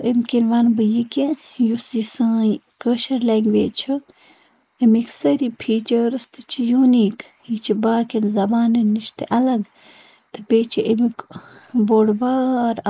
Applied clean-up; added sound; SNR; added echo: neural mask model Resemble Enhance denoiser.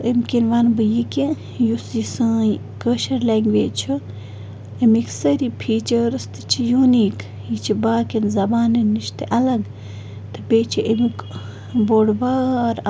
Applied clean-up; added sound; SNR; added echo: none; none; none; none.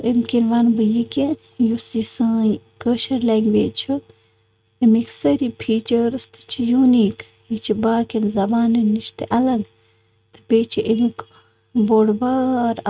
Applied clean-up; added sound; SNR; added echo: neural mask model RNNoise.